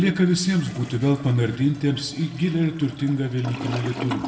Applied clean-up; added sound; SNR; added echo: none; Toilet flush; 13 dB; reverberation time 0.8 s.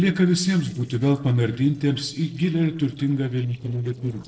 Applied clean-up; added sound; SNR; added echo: neural separator model SepFormer DNS4.